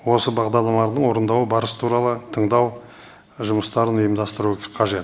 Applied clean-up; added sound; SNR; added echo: none; none; none; none.